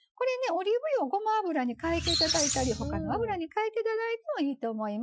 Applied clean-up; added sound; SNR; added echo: classical method Wiener filter.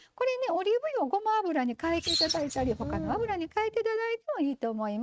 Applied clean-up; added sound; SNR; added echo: neural mask model RNNoise.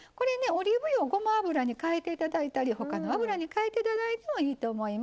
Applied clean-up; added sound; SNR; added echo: none; none; none; none.